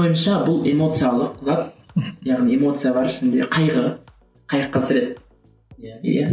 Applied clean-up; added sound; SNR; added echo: none; none; none; none.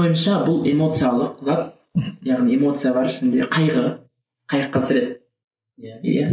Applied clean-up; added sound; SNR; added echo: neural mask model Resemble Enhance denoiser.